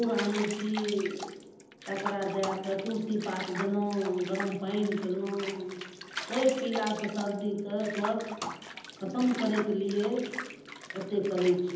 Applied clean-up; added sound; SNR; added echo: none; Bathtub (filling or washing) / Water; 10 dB; reverberation time 0.8 s.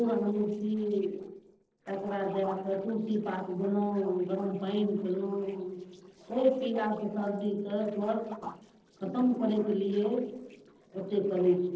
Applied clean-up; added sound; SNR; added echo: neural separator model SepFormer DNS4.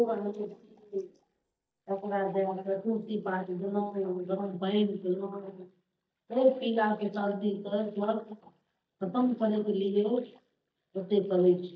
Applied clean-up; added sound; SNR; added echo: neural mask model DeepFilterNet 3.